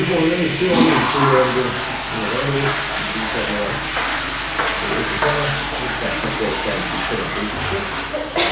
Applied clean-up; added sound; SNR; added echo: none; Toilet flush / Water; -2 dB; reverberation time 0.7 s.